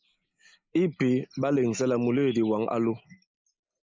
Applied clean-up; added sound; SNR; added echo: neural mask model Resemble Enhance denoiser.